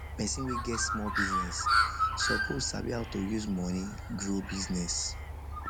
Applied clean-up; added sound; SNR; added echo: none; Bird; -1 dB; none.